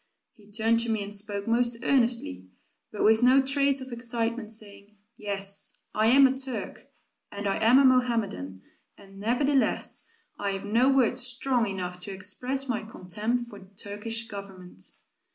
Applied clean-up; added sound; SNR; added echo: none; none; none; none.